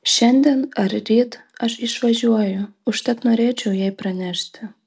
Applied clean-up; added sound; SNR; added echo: none; none; none; none.